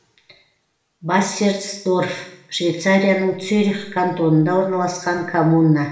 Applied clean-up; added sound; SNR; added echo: none; none; none; reverberation time 0.7 s.